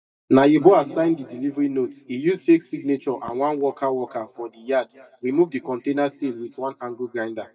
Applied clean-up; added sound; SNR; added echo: neural mask model DeepFilterNet 3.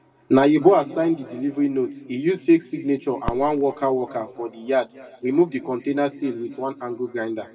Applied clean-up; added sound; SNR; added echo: none; Fireworks; 16 dB; reverberation time 1.8 s.